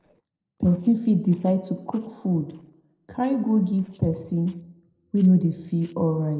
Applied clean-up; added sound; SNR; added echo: neural separator model SepFormer DNS4.